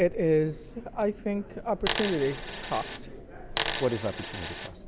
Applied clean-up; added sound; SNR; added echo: none; Coin (dropping); 5 dB; none.